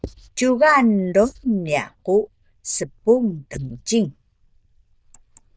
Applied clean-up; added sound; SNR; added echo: neural diffusion model UNIVERSE++.